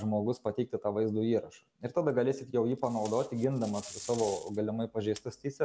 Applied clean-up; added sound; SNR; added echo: none; Packing tape, duct tape; 18 dB; none.